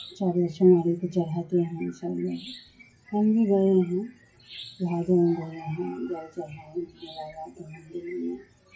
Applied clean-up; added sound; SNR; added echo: classical method WPE with log-MMSE.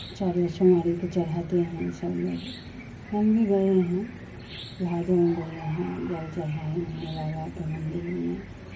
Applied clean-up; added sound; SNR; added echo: none; Cricket / Chicken, rooster; 15 dB; reverberation time 0.3 s.